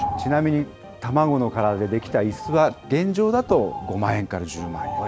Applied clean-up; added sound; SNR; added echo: none; Bird; 12 dB; none.